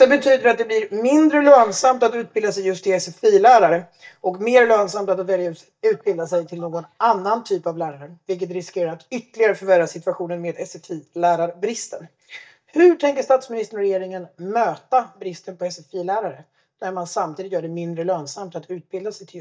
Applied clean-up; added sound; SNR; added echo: neural mask model DeepFilterNet 3.